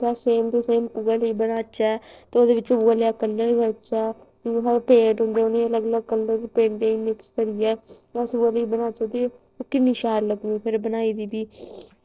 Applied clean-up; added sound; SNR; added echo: neural separator model SepFormer DNS4.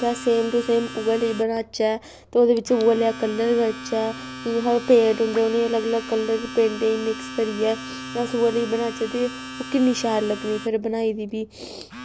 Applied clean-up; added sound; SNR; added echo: none; Domestic sounds, home sounds; 13 dB; none.